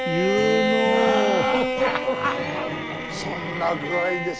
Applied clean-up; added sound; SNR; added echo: none; Bowed string instrument; 1 dB; none.